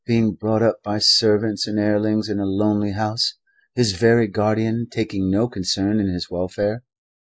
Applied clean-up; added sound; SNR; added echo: neural mask model Resemble Enhance denoiser.